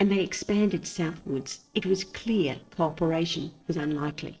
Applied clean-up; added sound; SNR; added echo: neural separator model SepFormer DNS4.